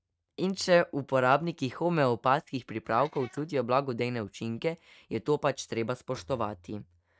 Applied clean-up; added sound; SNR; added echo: neural mask model RNNoise.